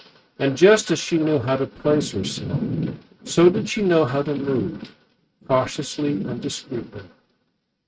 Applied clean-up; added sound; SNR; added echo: neural mask model RNNoise.